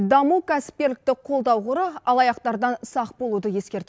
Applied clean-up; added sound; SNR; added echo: none; none; none; none.